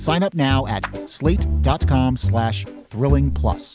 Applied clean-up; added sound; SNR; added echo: none; Clapping; 19 dB; none.